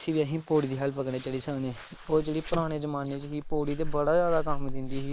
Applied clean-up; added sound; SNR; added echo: neural mask model Resemble Enhance denoiser.